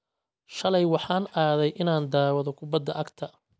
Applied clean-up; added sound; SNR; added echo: none; none; none; none.